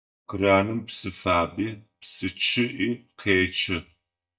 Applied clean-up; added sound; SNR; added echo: neural mask model DeepFilterNet 3.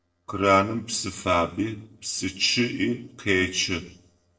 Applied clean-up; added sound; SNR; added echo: neural separator model SepFormer DNS4.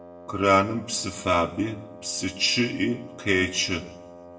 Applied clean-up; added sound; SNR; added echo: none; Wind instrument, woodwind instrument; 18 dB; reverberation time 0.7 s.